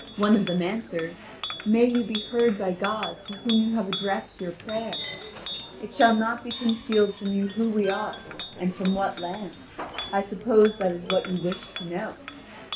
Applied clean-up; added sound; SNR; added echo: none; Chink, clink; 11 dB; none.